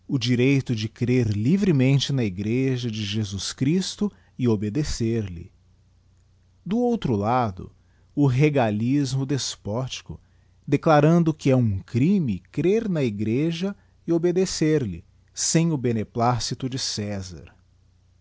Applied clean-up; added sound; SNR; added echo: none; none; none; none.